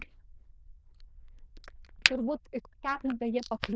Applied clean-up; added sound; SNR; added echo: neural diffusion model UNIVERSE++.